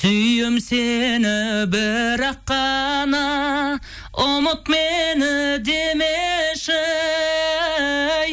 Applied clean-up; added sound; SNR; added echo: none; none; none; none.